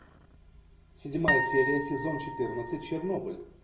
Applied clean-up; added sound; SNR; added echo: none; Harp; -1 dB; reverberation time 0.3 s.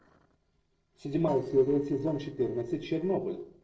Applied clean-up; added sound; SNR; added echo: neural separator model SepFormer DNS4.